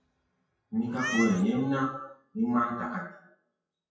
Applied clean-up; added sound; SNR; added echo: classical method WPE with log-MMSE.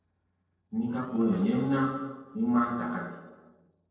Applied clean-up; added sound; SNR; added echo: neural separator model SepFormer DNS4.